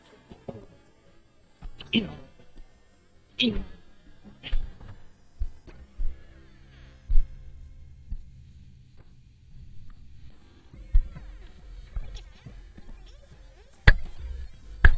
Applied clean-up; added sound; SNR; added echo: neural mask model DeepFilterNet 3.